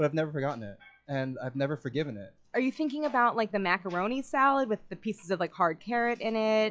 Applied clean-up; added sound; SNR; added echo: classical method log-MMSE.